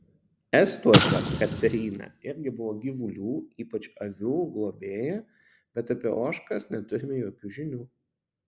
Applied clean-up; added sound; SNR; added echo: none; Explosion; -2 dB; none.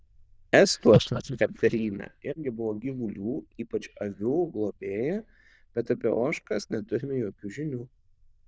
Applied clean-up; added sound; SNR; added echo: neural diffusion model UNIVERSE++.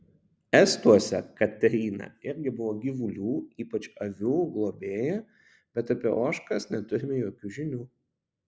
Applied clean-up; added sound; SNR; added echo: none; none; none; none.